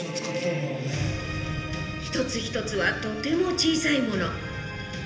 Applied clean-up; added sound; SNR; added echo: none; none; none; reverberation time 0.8 s.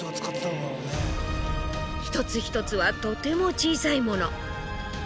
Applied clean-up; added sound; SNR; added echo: none; none; none; none.